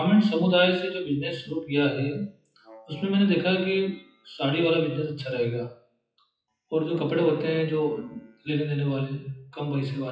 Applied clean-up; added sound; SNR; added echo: classical method WPE with log-MMSE.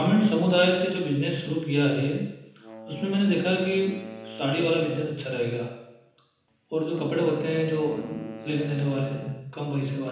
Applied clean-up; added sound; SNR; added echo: none; Wind instrument, woodwind instrument; 17 dB; reverberation time 0.9 s.